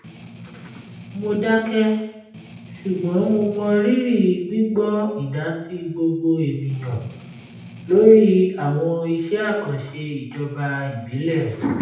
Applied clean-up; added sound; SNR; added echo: none; Strum; 18 dB; reverberation time 0.8 s.